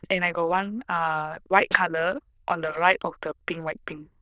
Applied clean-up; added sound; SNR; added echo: neural diffusion model UNIVERSE++.